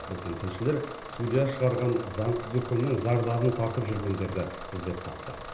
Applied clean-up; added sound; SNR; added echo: none; Bus / Engine; 12 dB; reverberation time 0.8 s.